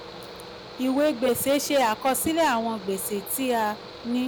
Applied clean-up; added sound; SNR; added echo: none; Mechanical fan; 15 dB; none.